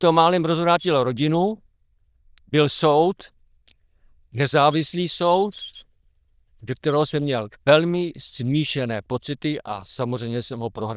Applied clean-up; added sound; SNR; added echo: neural diffusion model UNIVERSE++.